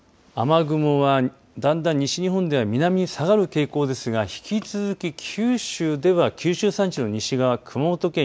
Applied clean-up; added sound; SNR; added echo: none; none; none; none.